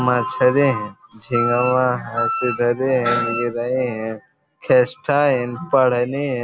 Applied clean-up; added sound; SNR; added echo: none; Wind instrument, woodwind instrument; 5 dB; none.